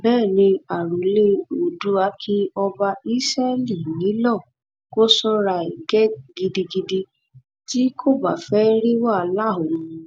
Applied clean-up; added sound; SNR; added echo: none; none; none; none.